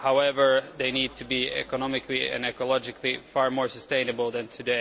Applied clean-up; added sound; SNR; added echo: none; none; none; none.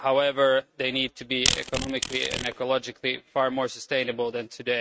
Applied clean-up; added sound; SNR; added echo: neural mask model RNNoise.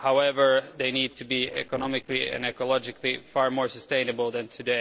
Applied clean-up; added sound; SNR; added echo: neural separator model SepFormer DNS4.